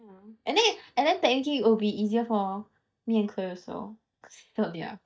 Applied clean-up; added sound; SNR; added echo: neural mask model DeepFilterNet 3.